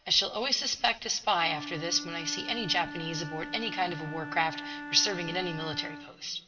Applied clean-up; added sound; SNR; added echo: none; Wind instrument, woodwind instrument; 11 dB; reverberation time 2.5 s.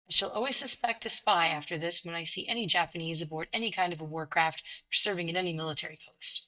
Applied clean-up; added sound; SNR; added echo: neural mask model DeepFilterNet 3.